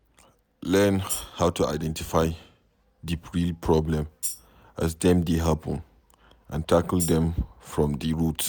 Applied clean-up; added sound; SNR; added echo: none; Tambourine; 11 dB; none.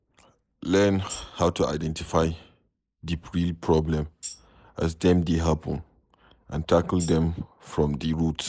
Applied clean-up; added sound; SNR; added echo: neural mask model Resemble Enhance denoiser.